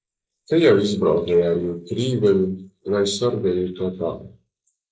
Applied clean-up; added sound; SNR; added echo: neural mask model Resemble Enhance denoiser.